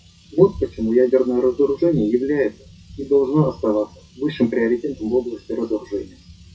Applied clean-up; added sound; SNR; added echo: classical method WPE with log-MMSE.